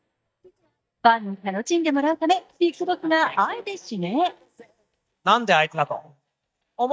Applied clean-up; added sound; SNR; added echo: neural mask model DeepFilterNet 3.